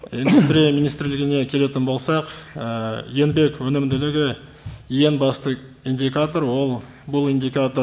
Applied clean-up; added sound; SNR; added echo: none; none; none; none.